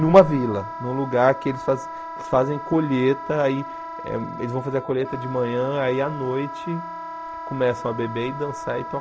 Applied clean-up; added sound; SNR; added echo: none; Wind instrument, woodwind instrument; 10 dB; none.